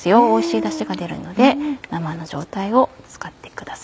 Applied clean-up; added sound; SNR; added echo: none; none; none; none.